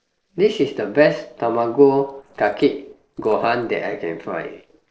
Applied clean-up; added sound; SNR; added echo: neural separator model SepFormer DNS4.